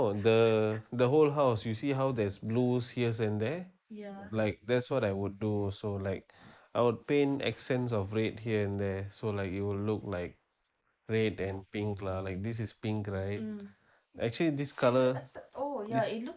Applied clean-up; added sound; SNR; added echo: neural mask model Resemble Enhance denoiser.